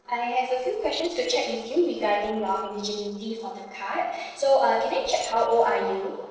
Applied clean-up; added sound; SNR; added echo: neural separator model SepFormer DNS4.